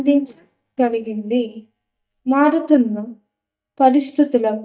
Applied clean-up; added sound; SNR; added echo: neural mask model DeepFilterNet 3.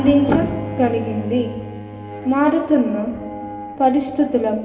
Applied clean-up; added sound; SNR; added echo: none; Bowed string instrument; 12 dB; reverberation time 1.9 s.